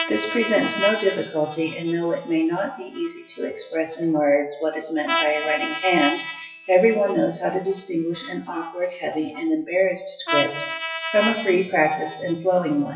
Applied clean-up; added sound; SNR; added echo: classical method WPE with log-MMSE.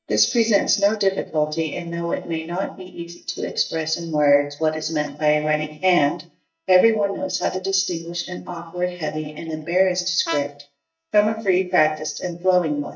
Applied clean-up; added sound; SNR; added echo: neural mask model DeepFilterNet 3.